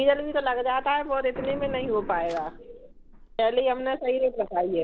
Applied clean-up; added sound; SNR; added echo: none; Drawer open or close + Boom; 15 dB; none.